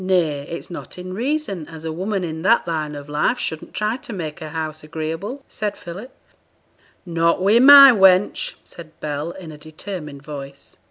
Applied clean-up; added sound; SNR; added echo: none; none; none; none.